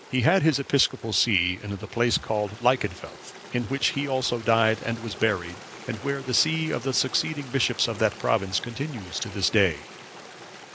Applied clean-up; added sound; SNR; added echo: none; Stream; 16 dB; none.